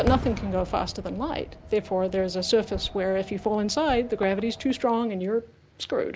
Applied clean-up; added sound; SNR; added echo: none; Fireworks; 11 dB; none.